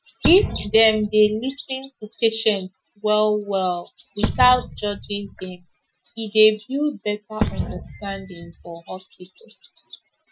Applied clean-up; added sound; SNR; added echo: classical method Wiener filter.